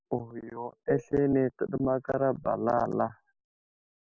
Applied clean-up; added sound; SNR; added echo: neural mask model Resemble Enhance denoiser.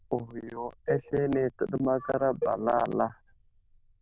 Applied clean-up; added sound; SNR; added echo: neural diffusion model UNIVERSE++.